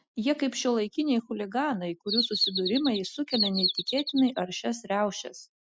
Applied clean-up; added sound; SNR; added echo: classical method spectral subtraction.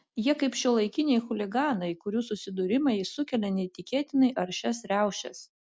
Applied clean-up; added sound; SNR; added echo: none; none; none; none.